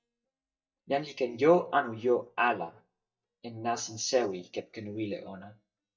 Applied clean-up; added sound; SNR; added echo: neural mask model DeepFilterNet 3.